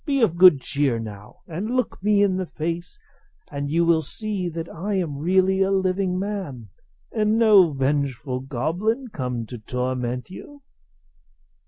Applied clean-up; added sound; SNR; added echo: none; none; none; none.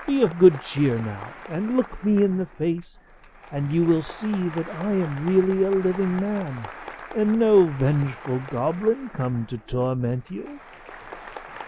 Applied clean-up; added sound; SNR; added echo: none; Applause; 17 dB; none.